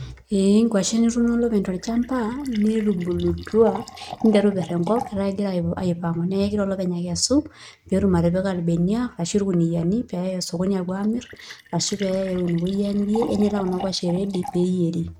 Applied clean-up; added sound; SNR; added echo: neural mask model RNNoise.